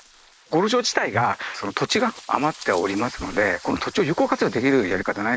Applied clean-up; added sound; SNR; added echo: neural mask model Resemble Enhance denoiser.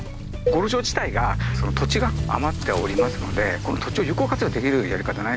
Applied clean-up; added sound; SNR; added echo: none; Accelerating, revving, vroom / Motor vehicle (road) + Cowbell; 3 dB; none.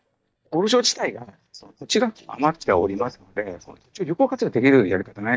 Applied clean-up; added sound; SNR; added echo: neural mask model DeepFilterNet 3.